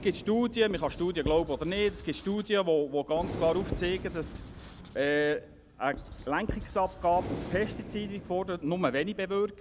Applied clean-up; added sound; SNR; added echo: none; Writing + Breathing; 11 dB; none.